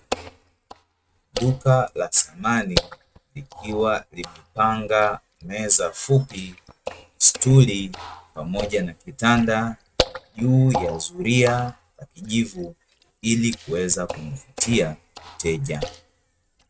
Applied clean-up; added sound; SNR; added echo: neural mask model RNNoise.